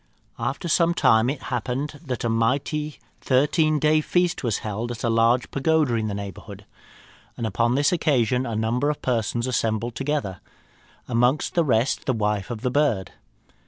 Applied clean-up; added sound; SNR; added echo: none; none; none; none.